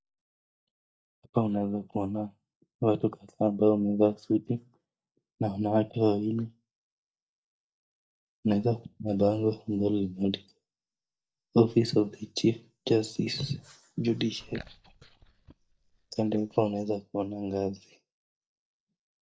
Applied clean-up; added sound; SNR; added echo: neural mask model DeepFilterNet 3.